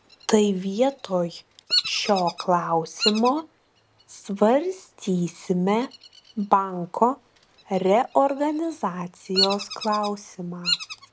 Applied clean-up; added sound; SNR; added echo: none; Bird vocalization, bird call, bird song; 9 dB; none.